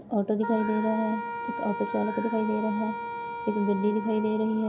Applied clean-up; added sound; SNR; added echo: none; Wind instrument, woodwind instrument; 7 dB; reverberation time 0.3 s.